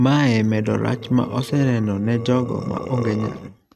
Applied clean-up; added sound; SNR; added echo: neural mask model RNNoise.